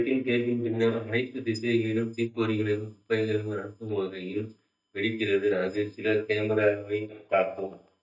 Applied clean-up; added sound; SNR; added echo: neural mask model DeepFilterNet 3.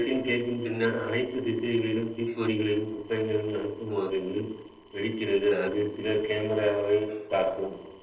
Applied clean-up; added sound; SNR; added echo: neural separator model SepFormer DNS4.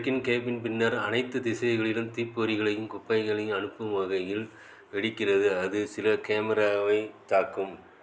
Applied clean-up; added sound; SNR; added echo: none; none; none; none.